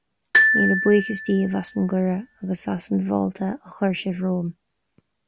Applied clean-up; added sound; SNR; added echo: none; Glockenspiel; 0 dB; none.